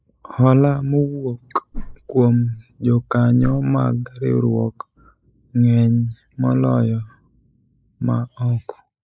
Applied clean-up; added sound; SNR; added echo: neural mask model Resemble Enhance denoiser.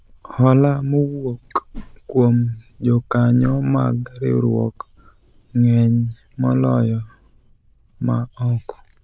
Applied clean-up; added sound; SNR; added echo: neural diffusion model UNIVERSE++.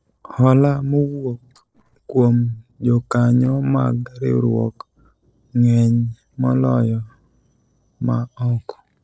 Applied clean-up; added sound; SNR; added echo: neural separator model SepFormer DNS4.